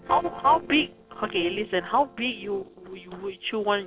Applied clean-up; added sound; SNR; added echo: neural separator model SepFormer DNS4.